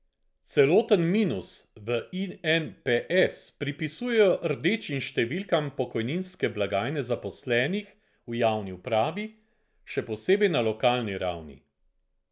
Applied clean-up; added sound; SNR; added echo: none; none; none; none.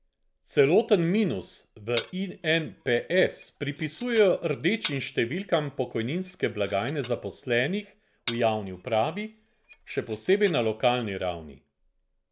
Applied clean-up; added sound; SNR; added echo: none; Glass; 14 dB; none.